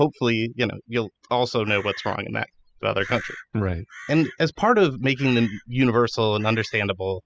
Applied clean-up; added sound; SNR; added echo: classical method spectral subtraction.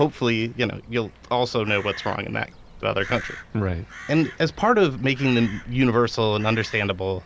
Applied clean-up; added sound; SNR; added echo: none; Crow; 17 dB; none.